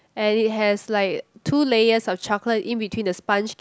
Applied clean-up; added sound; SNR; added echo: none; none; none; none.